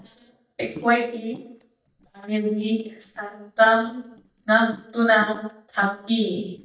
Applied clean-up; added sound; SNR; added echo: neural mask model DeepFilterNet 3.